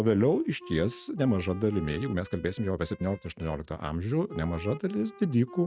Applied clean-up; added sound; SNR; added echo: neural mask model RNNoise.